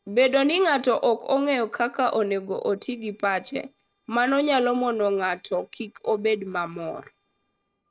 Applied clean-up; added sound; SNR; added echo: neural separator model SepFormer DNS4.